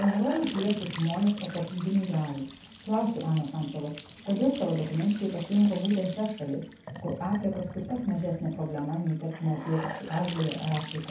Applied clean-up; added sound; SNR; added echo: none; Trickle, dribble / Bathtub (filling or washing) / Sink (filling or washing) / Gurgling / Splash, splatter; 10 dB; reverberation time 0.7 s.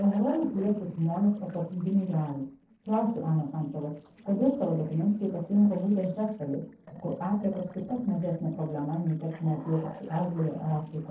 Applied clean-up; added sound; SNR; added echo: neural separator model SepFormer DNS4.